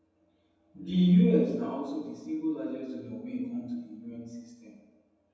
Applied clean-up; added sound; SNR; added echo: none; none; none; reverberation time 1.1 s.